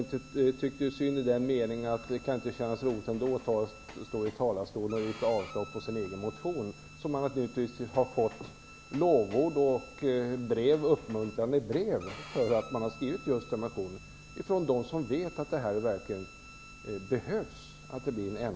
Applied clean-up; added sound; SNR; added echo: none; Bowed string instrument + Train; 20 dB; none.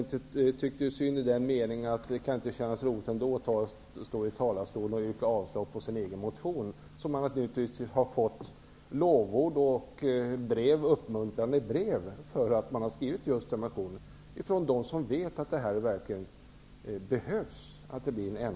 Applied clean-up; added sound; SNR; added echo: none; none; none; none.